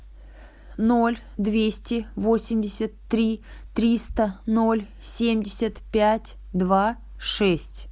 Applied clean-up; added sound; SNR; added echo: none; none; none; none.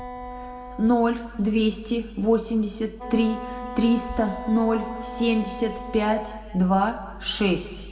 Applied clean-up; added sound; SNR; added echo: none; Wind instrument, woodwind instrument; 14 dB; reverberation time 1.7 s.